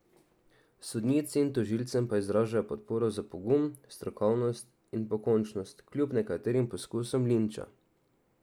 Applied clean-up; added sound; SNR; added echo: none; none; none; none.